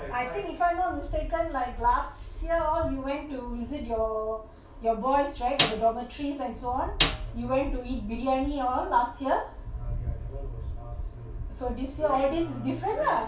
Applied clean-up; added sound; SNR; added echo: none; Snare drum; 3 dB; reverberation time 0.3 s.